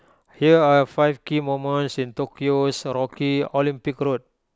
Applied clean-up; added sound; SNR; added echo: none; none; none; none.